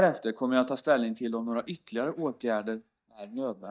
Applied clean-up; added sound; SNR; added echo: neural mask model DeepFilterNet 3.